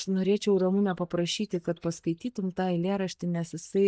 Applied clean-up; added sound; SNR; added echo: neural mask model DeepFilterNet 3.